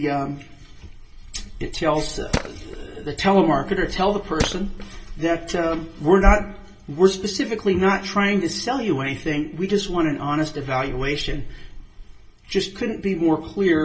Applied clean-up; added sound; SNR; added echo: none; Tools; 5 dB; reverberation time 0.2 s.